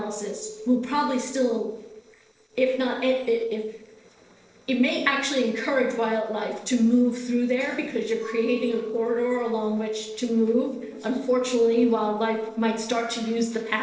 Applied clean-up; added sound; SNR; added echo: neural separator model SepFormer DNS4.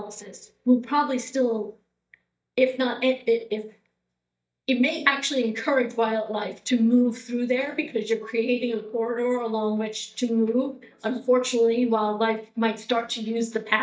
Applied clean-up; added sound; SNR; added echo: neural mask model DeepFilterNet 3.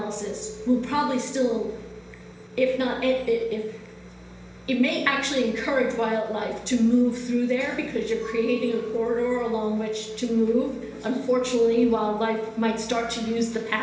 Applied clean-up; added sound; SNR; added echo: none; Chink, clink; 18 dB; reverberation time 1.0 s.